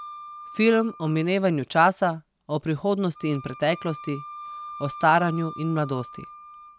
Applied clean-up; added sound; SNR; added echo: none; Wind instrument, woodwind instrument; 16 dB; none.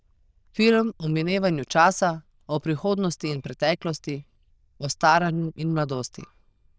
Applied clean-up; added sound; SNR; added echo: neural diffusion model UNIVERSE++.